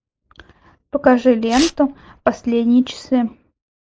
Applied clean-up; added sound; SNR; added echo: neural mask model Resemble Enhance denoiser.